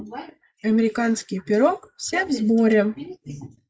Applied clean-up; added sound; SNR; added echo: neural mask model Resemble Enhance denoiser.